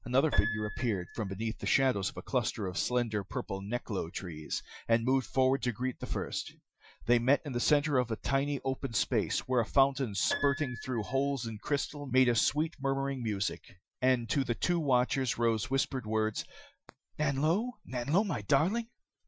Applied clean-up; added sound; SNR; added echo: classical method Wiener filter.